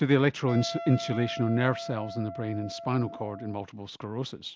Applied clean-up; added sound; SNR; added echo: none; Wind instrument, woodwind instrument; 11 dB; none.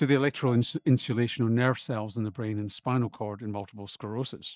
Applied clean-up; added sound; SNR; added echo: neural mask model DeepFilterNet 3.